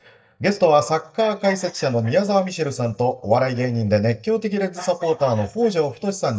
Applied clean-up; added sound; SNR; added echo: neural mask model DeepFilterNet 3.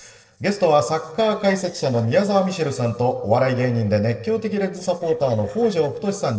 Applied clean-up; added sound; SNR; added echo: neural separator model SepFormer DNS4.